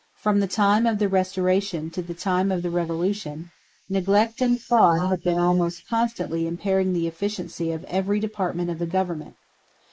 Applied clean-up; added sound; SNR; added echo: neural mask model Resemble Enhance denoiser.